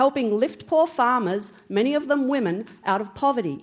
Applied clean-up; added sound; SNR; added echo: none; none; none; none.